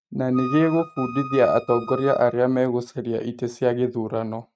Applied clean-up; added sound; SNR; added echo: neural mask model RNNoise.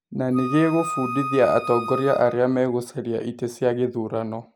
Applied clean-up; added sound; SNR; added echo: none; Wind instrument, woodwind instrument; 8 dB; none.